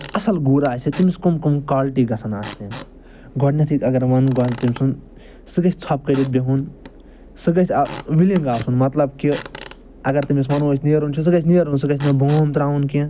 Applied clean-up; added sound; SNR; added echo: none; Squeak / Wood; 19 dB; none.